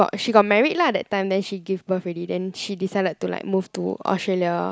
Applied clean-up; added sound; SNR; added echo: none; none; none; none.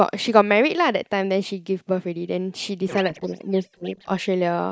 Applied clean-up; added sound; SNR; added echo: neural mask model DeepFilterNet 3.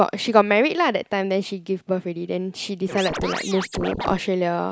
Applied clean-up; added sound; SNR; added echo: neural mask model Resemble Enhance denoiser.